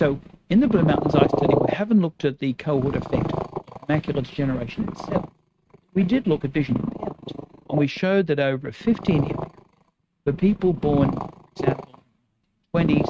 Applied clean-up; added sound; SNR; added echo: neural mask model RNNoise.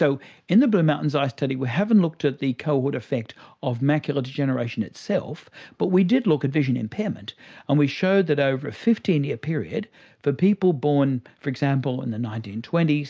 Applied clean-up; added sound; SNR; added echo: none; none; none; none.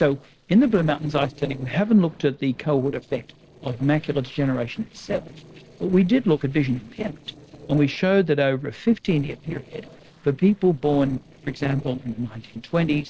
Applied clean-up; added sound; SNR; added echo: neural separator model SepFormer DNS4.